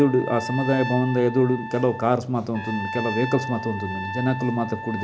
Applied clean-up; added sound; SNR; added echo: none; Trumpet; 9 dB; none.